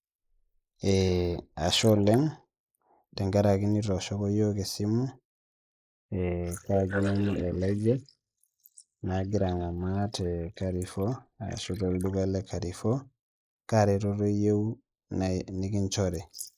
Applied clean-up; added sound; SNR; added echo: neural mask model Resemble Enhance denoiser.